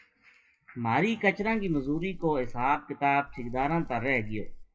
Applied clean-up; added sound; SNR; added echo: classical method WPE with log-MMSE.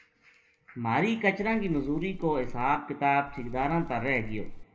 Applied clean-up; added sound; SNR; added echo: none; Wind; 9 dB; reverberation time 0.8 s.